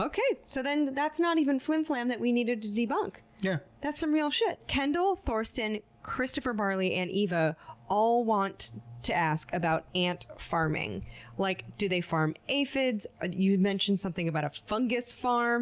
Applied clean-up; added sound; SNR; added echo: none; none; none; none.